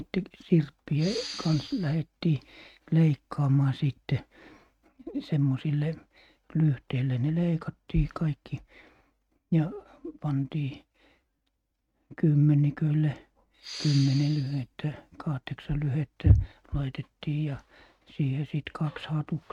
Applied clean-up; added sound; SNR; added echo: neural mask model RNNoise.